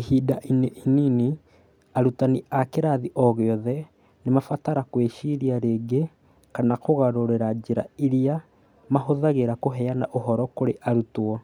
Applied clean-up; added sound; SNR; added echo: none; none; none; none.